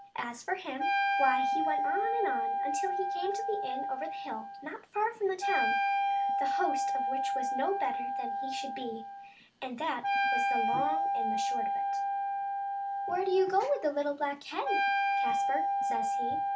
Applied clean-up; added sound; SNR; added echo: none; Wind instrument, woodwind instrument; -4 dB; none.